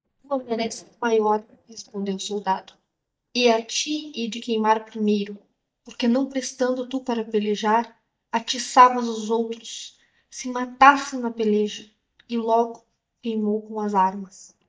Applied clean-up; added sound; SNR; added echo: neural mask model DeepFilterNet 3.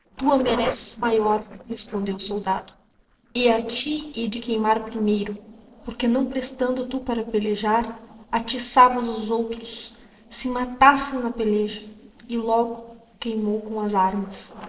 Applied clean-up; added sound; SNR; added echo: neural separator model SepFormer DNS4.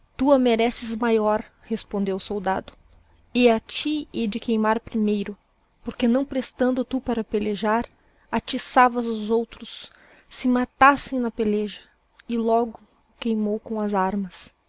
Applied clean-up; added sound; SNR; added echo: none; none; none; none.